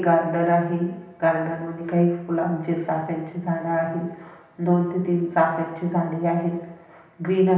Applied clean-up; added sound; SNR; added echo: none; none; none; reverberation time 0.9 s.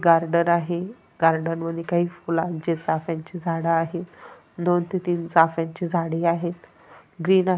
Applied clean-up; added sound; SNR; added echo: none; none; none; none.